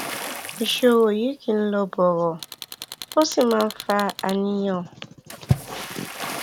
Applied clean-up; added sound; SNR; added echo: none; Tools + Water / Splash, splatter; 10 dB; none.